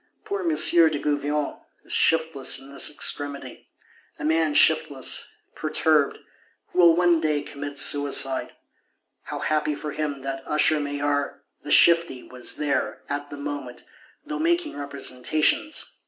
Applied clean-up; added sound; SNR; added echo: none; none; none; none.